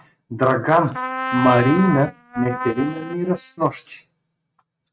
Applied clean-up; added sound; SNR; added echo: neural mask model RNNoise.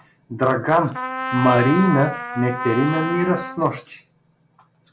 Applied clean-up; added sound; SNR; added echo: none; Trumpet; 8 dB; none.